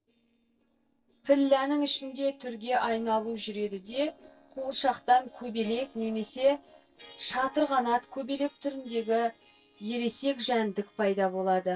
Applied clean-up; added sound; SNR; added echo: neural separator model SepFormer DNS4.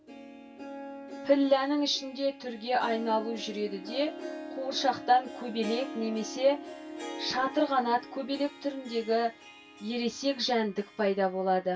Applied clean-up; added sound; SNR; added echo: none; Harp; 13 dB; reverberation time 0.2 s.